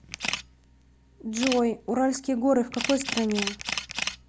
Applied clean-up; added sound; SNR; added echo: none; Camera; 7 dB; none.